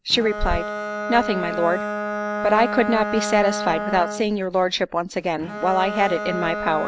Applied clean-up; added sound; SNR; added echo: none; Bowed string instrument; 6 dB; none.